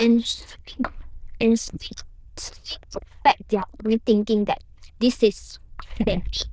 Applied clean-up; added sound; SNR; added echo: neural diffusion model UNIVERSE++.